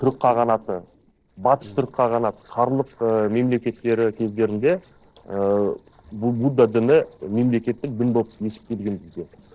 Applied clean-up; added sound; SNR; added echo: neural separator model SepFormer DNS4.